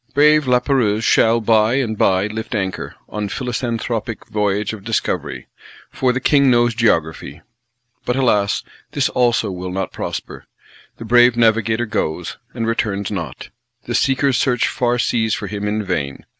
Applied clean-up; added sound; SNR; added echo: none; none; none; none.